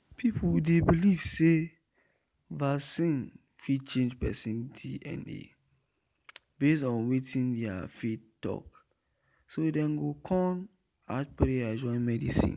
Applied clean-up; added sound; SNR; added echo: none; none; none; none.